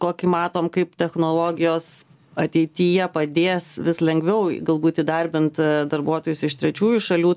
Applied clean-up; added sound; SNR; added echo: none; none; none; none.